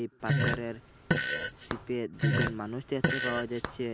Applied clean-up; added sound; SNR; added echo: none; Fart; -4 dB; none.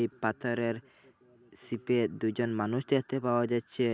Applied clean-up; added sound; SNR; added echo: none; none; none; none.